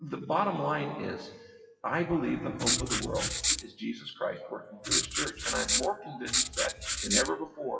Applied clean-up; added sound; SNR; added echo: classical method WPE with log-MMSE.